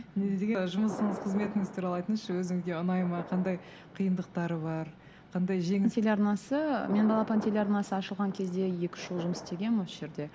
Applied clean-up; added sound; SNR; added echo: none; Thunder; 15 dB; none.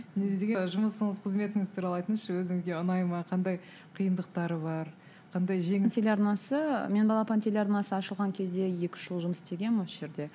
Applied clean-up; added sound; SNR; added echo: none; none; none; none.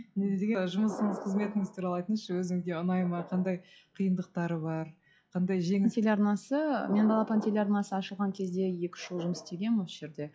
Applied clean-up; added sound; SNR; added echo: classical method log-MMSE.